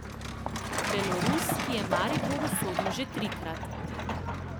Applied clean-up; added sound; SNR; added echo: none; Truck; -3 dB; none.